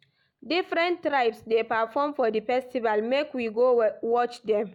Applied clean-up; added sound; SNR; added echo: none; none; none; none.